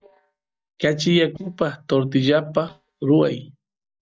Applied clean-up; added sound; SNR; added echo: neural mask model DeepFilterNet 3.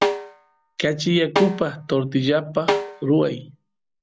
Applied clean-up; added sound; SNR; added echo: none; Snare drum; 5 dB; none.